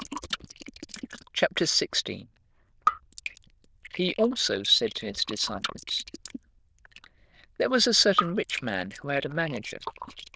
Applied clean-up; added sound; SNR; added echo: neural diffusion model UNIVERSE++.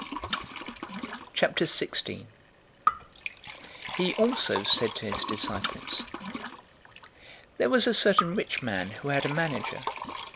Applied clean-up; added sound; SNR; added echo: none; Liquid; 6 dB; none.